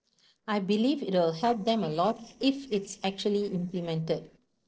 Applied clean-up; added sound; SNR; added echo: neural separator model SepFormer DNS4.